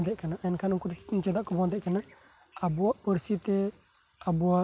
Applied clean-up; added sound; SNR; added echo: none; none; none; none.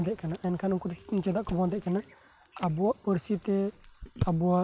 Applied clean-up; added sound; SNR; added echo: none; Chewing, mastication; 13 dB; none.